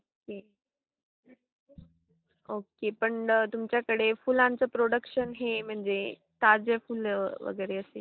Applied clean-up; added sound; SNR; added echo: neural mask model DeepFilterNet 3.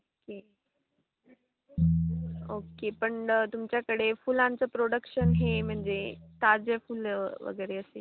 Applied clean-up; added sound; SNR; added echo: none; Piano; 0 dB; none.